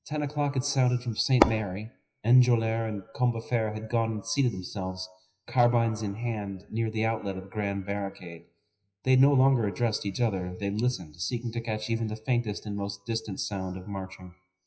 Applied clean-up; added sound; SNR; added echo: classical method WPE with log-MMSE.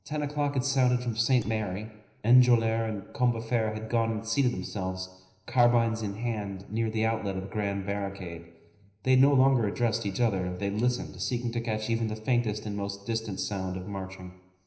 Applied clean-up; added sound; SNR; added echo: neural separator model SepFormer DNS4.